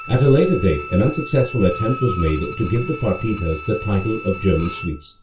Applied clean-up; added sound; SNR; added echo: none; Bowed string instrument; 13 dB; reverberation time 0.2 s.